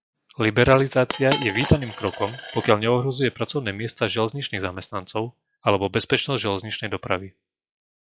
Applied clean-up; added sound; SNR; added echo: classical method log-MMSE.